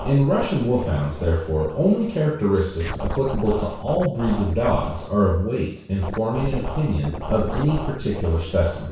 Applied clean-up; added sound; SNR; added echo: none; Scratching (performance technique); 9 dB; reverberation time 0.6 s.